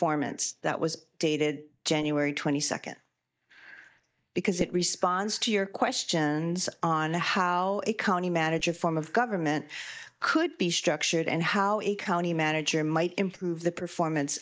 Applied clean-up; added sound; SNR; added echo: neural mask model DeepFilterNet 3.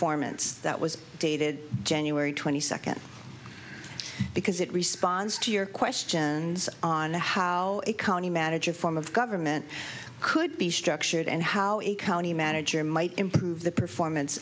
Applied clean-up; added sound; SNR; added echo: none; none; none; none.